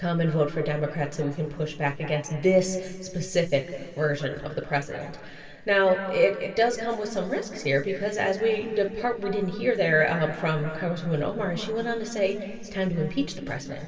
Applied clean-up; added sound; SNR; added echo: none; none; none; reverberation time 2.7 s.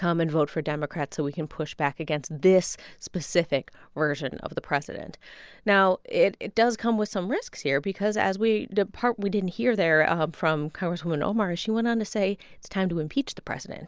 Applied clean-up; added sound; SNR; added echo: none; none; none; none.